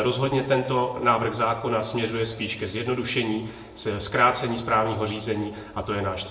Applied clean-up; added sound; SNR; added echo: none; none; none; reverberation time 0.7 s.